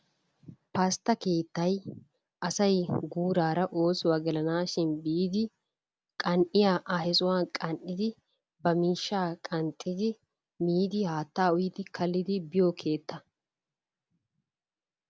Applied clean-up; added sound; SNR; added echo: none; none; none; none.